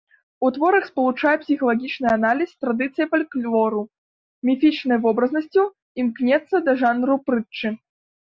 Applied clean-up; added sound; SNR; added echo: none; none; none; none.